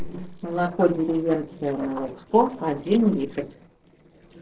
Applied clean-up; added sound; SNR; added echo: neural separator model SepFormer DNS4.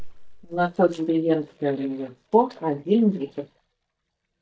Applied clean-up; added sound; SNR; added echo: neural mask model DeepFilterNet 3.